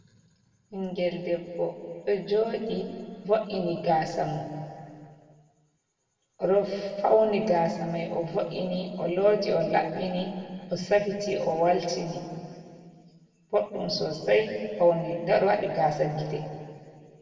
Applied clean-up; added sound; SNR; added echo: none; none; none; reverberation time 2.2 s.